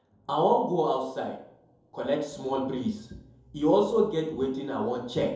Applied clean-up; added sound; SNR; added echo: none; none; none; reverberation time 2.6 s.